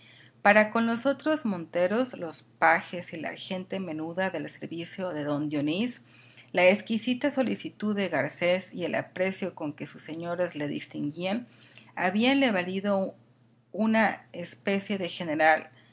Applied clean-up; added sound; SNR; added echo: none; none; none; none.